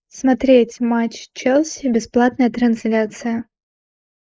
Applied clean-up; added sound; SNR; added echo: neural mask model Resemble Enhance denoiser.